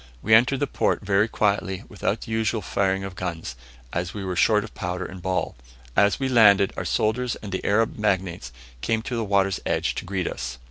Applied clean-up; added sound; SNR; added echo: none; none; none; none.